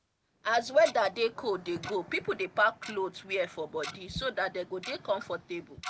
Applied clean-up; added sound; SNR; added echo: none; Tick-tock; 17 dB; none.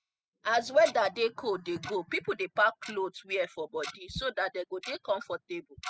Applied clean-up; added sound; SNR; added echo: classical method spectral subtraction.